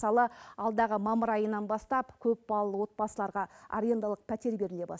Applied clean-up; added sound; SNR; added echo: none; none; none; none.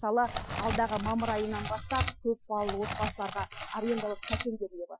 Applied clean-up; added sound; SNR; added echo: classical method Wiener filter.